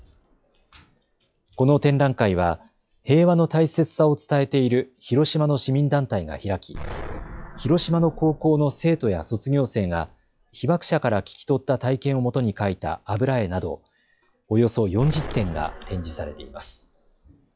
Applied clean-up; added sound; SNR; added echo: classical method log-MMSE.